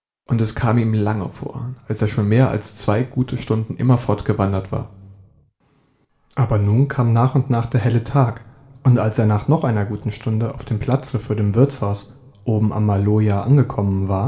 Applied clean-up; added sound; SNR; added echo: none; none; none; reverberation time 1.8 s.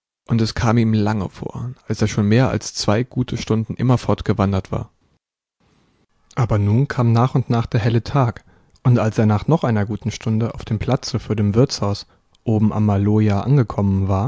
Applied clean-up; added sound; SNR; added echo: none; none; none; none.